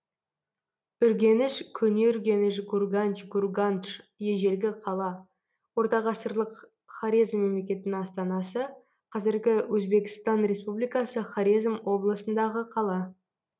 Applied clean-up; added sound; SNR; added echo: none; none; none; none.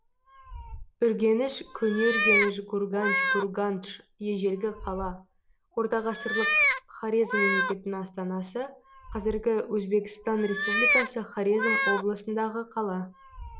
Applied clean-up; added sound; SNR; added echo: none; Meow; 2 dB; none.